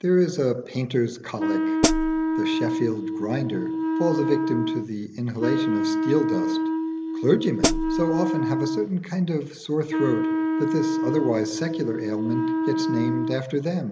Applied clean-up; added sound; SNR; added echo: none; Hi-hat + Wind instrument, woodwind instrument; -2 dB; none.